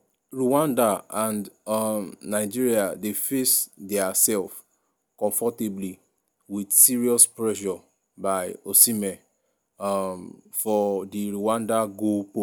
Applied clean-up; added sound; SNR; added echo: none; none; none; none.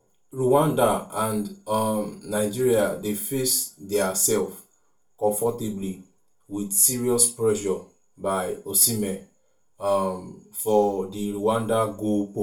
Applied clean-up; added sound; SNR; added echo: none; none; none; reverberation time 0.3 s.